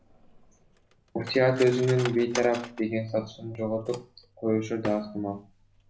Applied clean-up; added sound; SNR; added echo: none; Cutlery, silverware; 16 dB; none.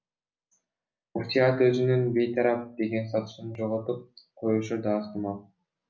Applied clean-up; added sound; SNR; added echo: none; none; none; none.